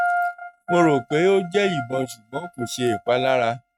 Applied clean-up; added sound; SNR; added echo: neural mask model RNNoise.